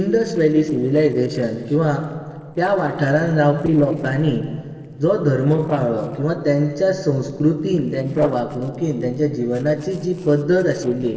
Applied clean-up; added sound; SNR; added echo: neural separator model SepFormer DNS4.